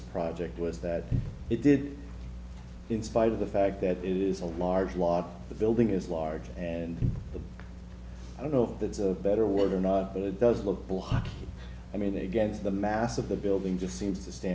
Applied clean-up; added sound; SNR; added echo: none; Cupboard open or close; 4 dB; none.